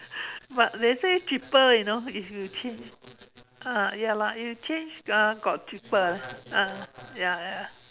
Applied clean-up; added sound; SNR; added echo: none; none; none; none.